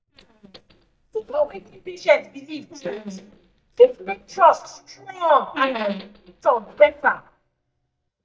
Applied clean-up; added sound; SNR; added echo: neural mask model DeepFilterNet 3.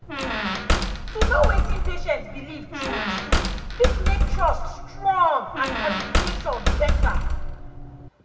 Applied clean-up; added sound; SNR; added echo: none; Squeak; -4 dB; reverberation time 1.8 s.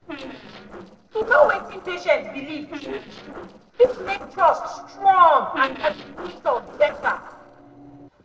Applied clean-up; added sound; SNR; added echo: neural separator model SepFormer DNS4.